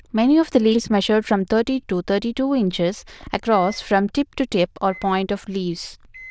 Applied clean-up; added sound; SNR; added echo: neural diffusion model UNIVERSE++.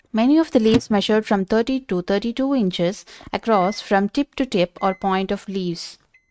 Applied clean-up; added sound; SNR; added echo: neural mask model RNNoise.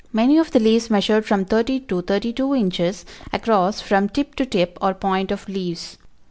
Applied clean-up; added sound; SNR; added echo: none; none; none; none.